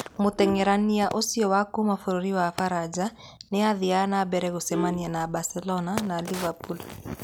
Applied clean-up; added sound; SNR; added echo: none; Vehicle horn, car horn, honking; 15 dB; none.